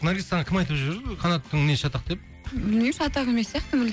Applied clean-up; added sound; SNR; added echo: none; none; none; none.